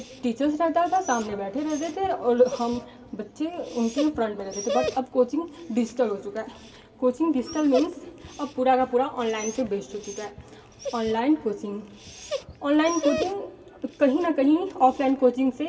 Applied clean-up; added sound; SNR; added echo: none; Dog; 13 dB; reverberation time 1.4 s.